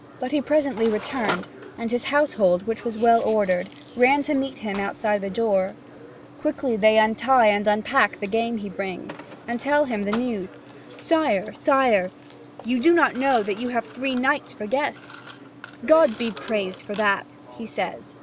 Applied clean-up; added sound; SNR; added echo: none; Mechanisms; 16 dB; none.